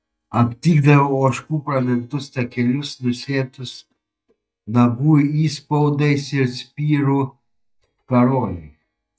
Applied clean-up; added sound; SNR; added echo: neural mask model DeepFilterNet 3.